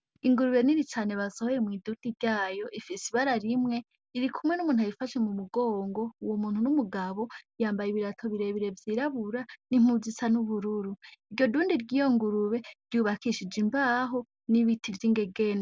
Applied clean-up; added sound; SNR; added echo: none; none; none; none.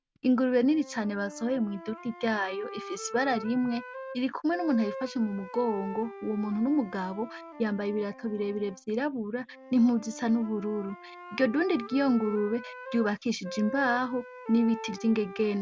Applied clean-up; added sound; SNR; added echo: none; Wind instrument, woodwind instrument; 14 dB; none.